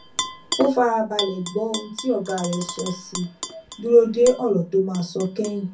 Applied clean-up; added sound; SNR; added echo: none; Tap / Glass; 11 dB; reverberation time 0.3 s.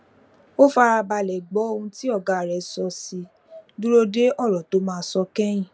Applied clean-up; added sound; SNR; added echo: none; none; none; none.